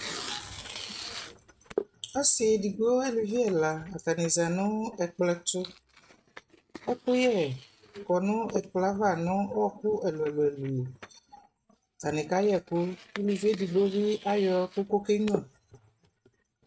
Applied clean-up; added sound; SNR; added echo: neural mask model RNNoise.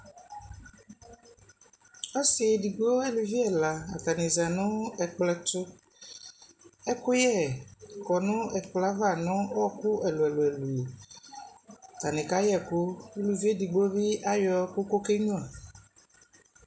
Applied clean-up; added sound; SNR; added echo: none; none; none; none.